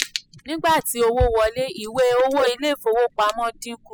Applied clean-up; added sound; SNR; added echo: classical method spectral subtraction.